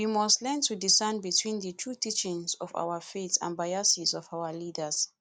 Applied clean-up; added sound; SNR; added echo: none; none; none; none.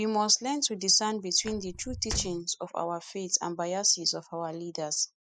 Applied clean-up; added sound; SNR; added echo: classical method spectral subtraction.